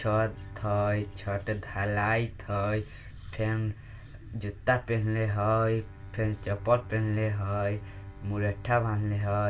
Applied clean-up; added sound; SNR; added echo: none; Bowed string instrument; 20 dB; reverberation time 0.2 s.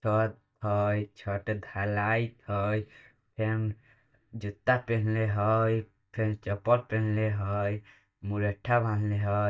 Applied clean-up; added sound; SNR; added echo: neural mask model DeepFilterNet 3.